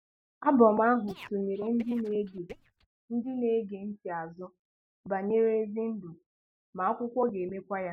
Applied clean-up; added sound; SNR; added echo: neural mask model DeepFilterNet 3.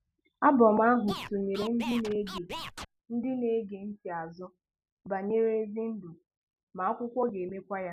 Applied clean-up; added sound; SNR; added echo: none; Scratching (performance technique); 11 dB; none.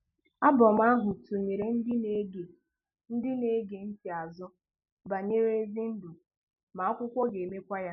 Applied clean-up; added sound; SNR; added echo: none; none; none; none.